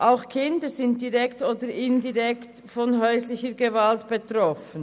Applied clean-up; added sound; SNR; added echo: none; none; none; none.